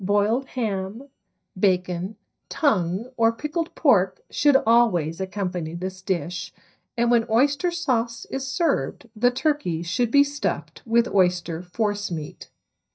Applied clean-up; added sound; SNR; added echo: neural mask model DeepFilterNet 3.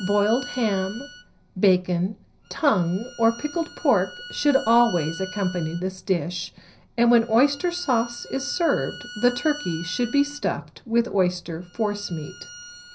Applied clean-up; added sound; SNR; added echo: none; Bowed string instrument; 17 dB; reverberation time 0.5 s.